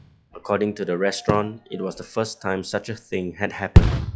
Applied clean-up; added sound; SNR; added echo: classical method log-MMSE.